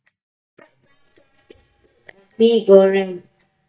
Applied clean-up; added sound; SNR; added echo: neural mask model DeepFilterNet 3.